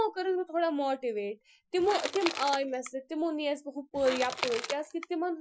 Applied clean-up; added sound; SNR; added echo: classical method Wiener filter.